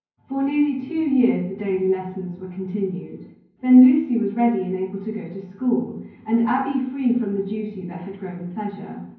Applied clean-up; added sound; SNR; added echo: none; none; none; reverberation time 0.9 s.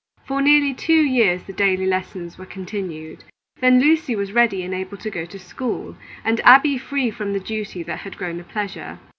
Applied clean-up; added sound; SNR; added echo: none; none; none; none.